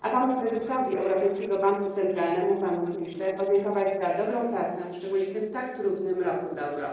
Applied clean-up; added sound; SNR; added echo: neural separator model SepFormer DNS4.